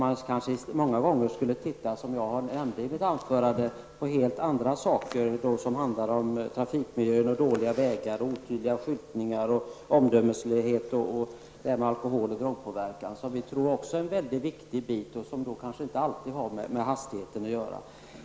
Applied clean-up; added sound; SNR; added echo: none; none; none; none.